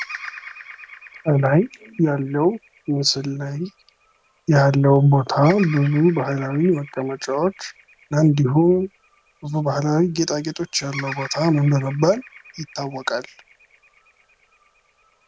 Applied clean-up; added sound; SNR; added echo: none; Bird vocalization, bird call, bird song; 20 dB; none.